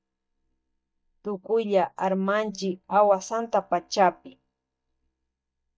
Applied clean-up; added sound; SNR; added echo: neural mask model DeepFilterNet 3.